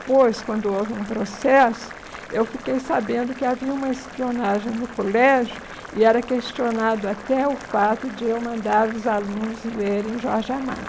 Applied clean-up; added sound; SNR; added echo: none; Boiling; 16 dB; none.